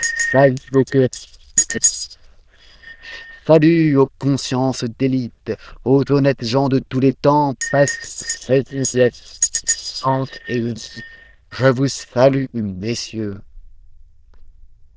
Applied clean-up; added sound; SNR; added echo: neural diffusion model UNIVERSE++.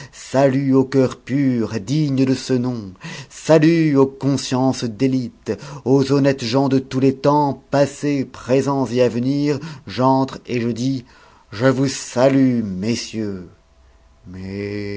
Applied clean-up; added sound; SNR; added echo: none; none; none; none.